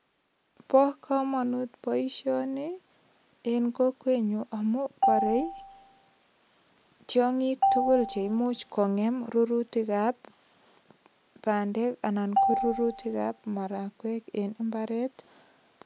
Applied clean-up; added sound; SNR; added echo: none; Marimba, xylophone; 3 dB; none.